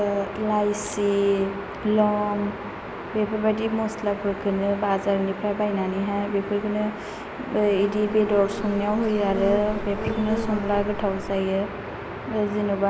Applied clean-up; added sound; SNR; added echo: none; Buzz; 8 dB; none.